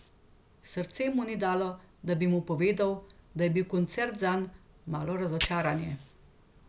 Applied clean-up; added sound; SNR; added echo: none; Fire; 15 dB; none.